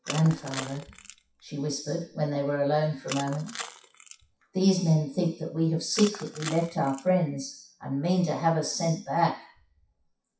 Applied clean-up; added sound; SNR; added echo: classical method WPE with log-MMSE.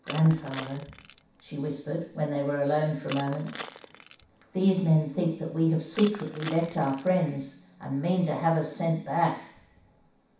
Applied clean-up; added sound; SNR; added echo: none; Crushing; 14 dB; reverberation time 0.7 s.